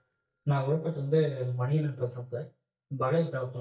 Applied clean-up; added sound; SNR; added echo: neural mask model DeepFilterNet 3.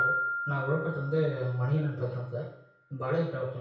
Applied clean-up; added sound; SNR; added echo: none; Piano; 5 dB; reverberation time 0.6 s.